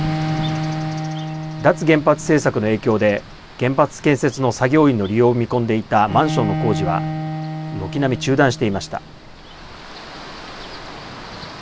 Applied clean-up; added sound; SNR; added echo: none; Bowed string instrument; 8 dB; none.